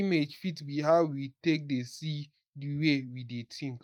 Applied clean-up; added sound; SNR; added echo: neural mask model Resemble Enhance denoiser.